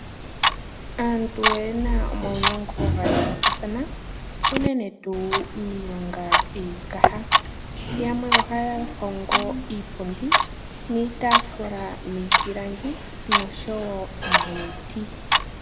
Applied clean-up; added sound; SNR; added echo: none; Clock; -4 dB; reverberation time 0.9 s.